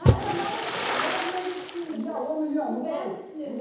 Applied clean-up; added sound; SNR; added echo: none; Splash, splatter; -2 dB; reverberation time 1.0 s.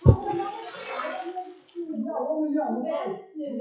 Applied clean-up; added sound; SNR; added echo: classical method WPE with log-MMSE.